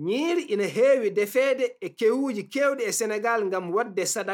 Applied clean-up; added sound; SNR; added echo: none; none; none; none.